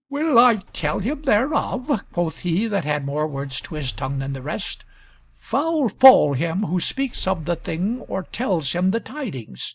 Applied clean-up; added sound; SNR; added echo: neural mask model DeepFilterNet 3.